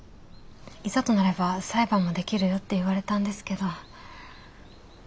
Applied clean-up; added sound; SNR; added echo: none; none; none; none.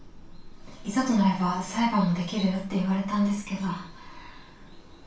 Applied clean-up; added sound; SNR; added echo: none; none; none; reverberation time 0.3 s.